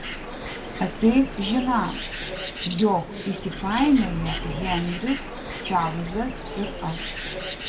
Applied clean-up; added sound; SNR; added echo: none; Bird; 6 dB; none.